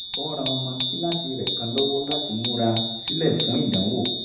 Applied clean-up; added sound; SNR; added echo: none; Bicycle bell; 2 dB; reverberation time 0.8 s.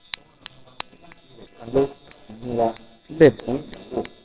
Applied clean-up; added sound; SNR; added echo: neural separator model SepFormer WHAMR!.